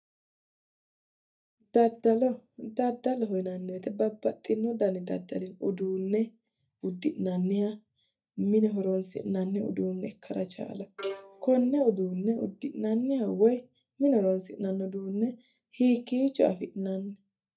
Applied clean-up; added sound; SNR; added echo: neural mask model DeepFilterNet 3.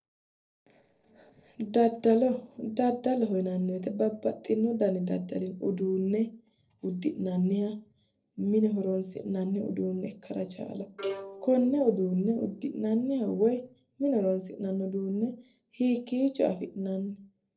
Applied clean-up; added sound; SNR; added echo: neural separator model SepFormer DNS4.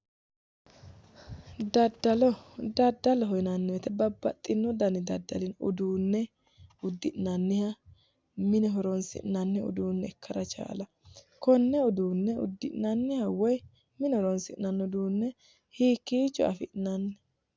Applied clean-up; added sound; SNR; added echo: none; none; none; none.